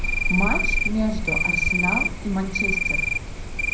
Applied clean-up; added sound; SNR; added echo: none; Cricket; -5 dB; reverberation time 0.6 s.